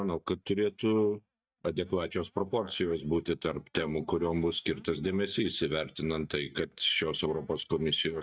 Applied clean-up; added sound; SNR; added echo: neural mask model DeepFilterNet 3.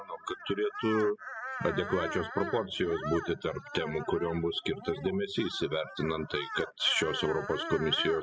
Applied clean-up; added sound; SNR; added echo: classical method spectral subtraction.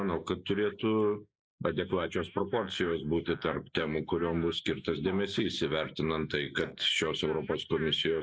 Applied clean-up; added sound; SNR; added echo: neural mask model Resemble Enhance denoiser.